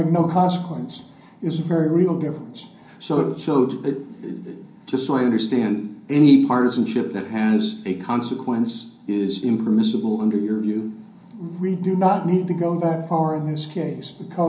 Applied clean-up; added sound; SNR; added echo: none; none; none; reverberation time 0.6 s.